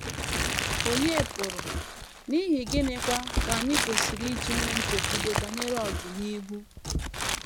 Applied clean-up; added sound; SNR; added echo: none; Crumpling, crinkling; -1 dB; none.